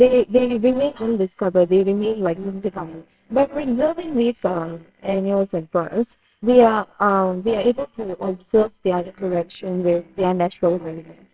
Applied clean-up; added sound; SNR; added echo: neural separator model SepFormer WHAMR!.